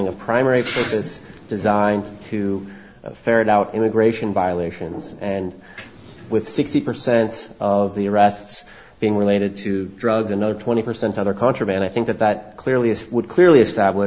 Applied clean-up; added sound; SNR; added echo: none; none; none; none.